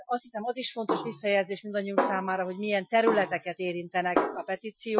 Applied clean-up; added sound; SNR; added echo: classical method Wiener filter.